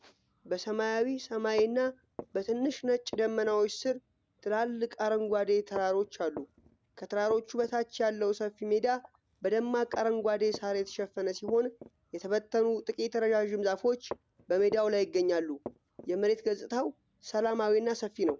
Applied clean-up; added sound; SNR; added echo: none; Walk, footsteps; 19 dB; none.